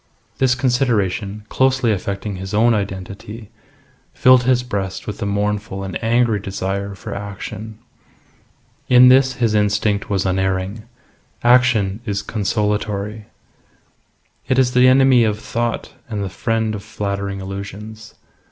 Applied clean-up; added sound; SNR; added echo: none; none; none; none.